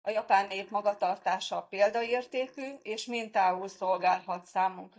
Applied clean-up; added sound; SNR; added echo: neural mask model DeepFilterNet 3.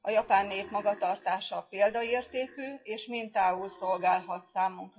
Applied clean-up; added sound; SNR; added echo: classical method WPE with log-MMSE.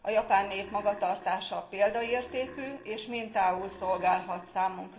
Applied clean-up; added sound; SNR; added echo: none; Burping, eructation; 20 dB; reverberation time 0.7 s.